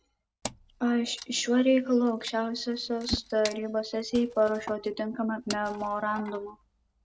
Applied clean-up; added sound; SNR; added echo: none; Wood + Whoosh, swoosh, swish; 14 dB; none.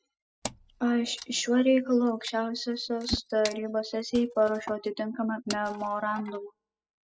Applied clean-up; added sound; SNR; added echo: classical method spectral subtraction.